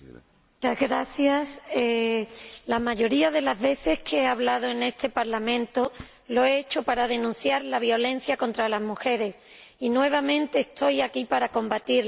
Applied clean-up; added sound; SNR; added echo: none; none; none; none.